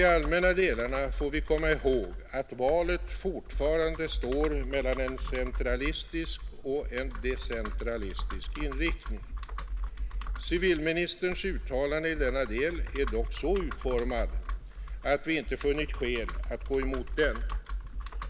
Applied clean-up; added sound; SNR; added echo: none; Computer keyboard; 3 dB; none.